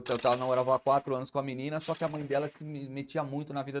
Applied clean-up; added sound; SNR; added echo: neural mask model RNNoise.